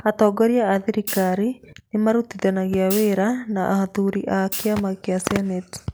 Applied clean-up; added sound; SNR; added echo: none; Hi-hat; 13 dB; none.